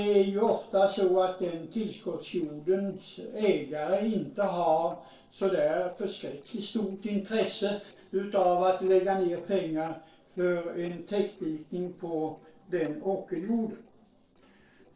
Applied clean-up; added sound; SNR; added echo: neural separator model SepFormer DNS4.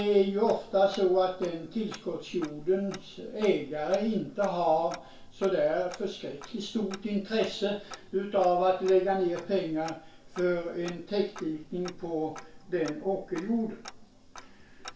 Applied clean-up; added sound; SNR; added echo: none; Tick-tock; 18 dB; reverberation time 0.2 s.